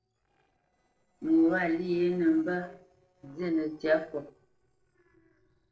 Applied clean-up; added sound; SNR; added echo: neural separator model SepFormer DNS4.